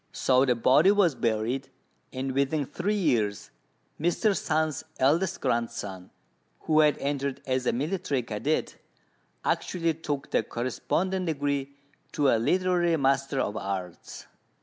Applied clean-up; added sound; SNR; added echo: none; none; none; none.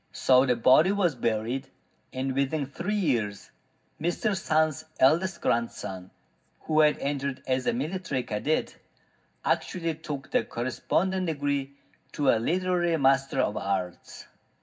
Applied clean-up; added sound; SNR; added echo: none; none; none; reverberation time 0.4 s.